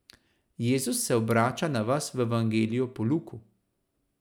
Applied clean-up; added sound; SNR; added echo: none; none; none; none.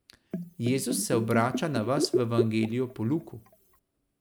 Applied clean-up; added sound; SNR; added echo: none; Bathtub (filling or washing); 4 dB; none.